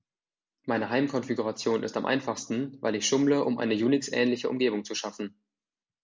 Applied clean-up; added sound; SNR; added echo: none; none; none; none.